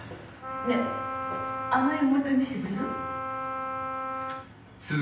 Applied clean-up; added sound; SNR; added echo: none; Wind instrument, woodwind instrument; 4 dB; reverberation time 0.9 s.